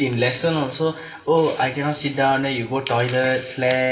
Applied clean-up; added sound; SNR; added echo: none; Chink, clink; 19 dB; reverberation time 0.9 s.